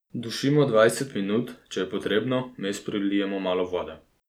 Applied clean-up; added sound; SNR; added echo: none; none; none; none.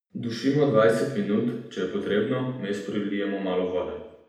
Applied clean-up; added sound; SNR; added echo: none; none; none; reverberation time 0.8 s.